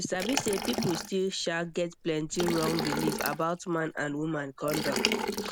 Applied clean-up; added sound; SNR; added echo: none; Liquid; 3 dB; none.